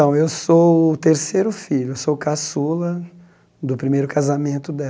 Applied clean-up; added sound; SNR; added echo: none; none; none; none.